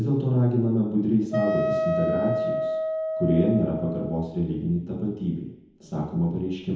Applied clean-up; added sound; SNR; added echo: none; Wind instrument, woodwind instrument; 2 dB; reverberation time 1.0 s.